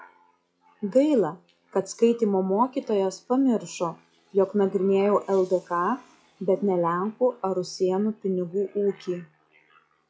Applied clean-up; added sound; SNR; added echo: classical method log-MMSE.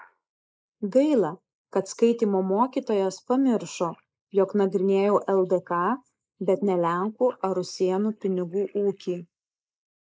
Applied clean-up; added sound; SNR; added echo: neural mask model Resemble Enhance denoiser.